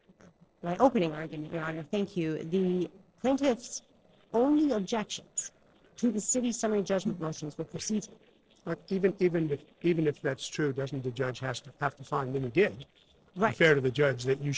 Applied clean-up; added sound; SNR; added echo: neural separator model SepFormer DNS4.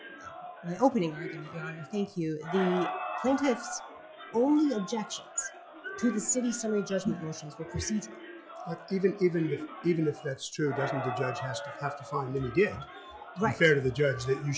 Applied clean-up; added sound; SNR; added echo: classical method log-MMSE.